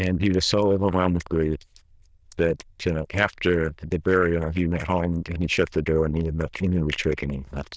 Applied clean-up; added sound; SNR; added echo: neural diffusion model UNIVERSE++.